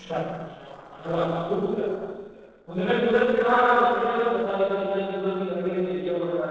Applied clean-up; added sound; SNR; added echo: neural separator model SepFormer DNS4.